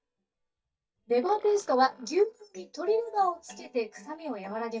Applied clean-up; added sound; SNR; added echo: neural mask model DeepFilterNet 3.